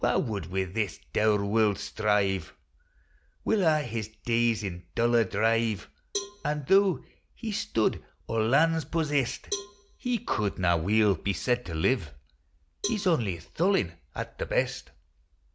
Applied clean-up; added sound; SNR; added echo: none; Cowbell; 15 dB; none.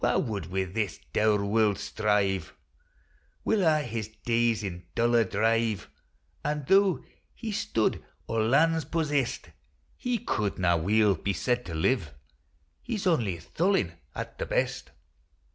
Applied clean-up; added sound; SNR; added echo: none; none; none; none.